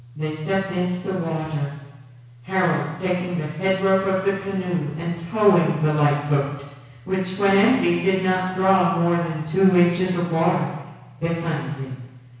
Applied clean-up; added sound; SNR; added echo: none; none; none; reverberation time 1.1 s.